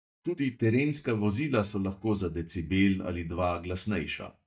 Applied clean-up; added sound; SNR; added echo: neural mask model DeepFilterNet 3.